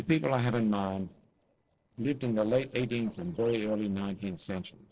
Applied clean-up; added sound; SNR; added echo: neural separator model SepFormer DNS4.